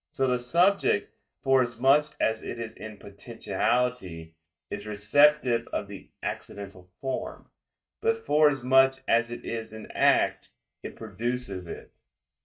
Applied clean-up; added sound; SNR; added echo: neural mask model DeepFilterNet 3.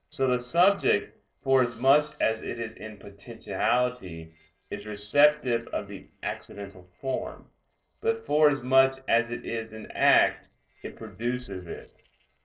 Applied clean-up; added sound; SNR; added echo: neural separator model SepFormer DNS4.